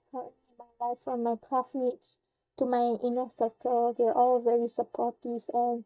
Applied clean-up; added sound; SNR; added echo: neural mask model DeepFilterNet 3.